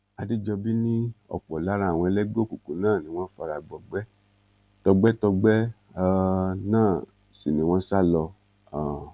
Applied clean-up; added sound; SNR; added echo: none; none; none; none.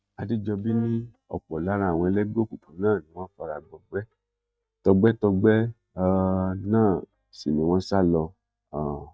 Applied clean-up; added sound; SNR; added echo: neural mask model DeepFilterNet 3.